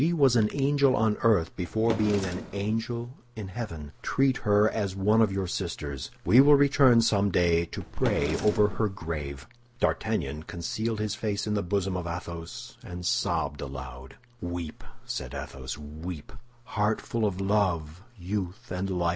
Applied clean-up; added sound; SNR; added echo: none; Drawer open or close; 10 dB; none.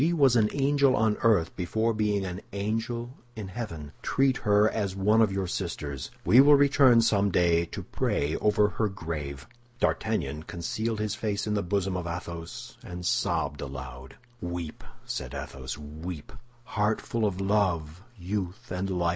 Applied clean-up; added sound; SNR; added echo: none; none; none; none.